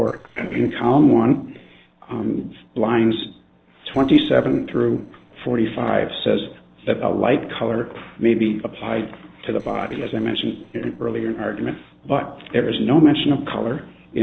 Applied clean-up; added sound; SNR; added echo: neural separator model SepFormer DNS4.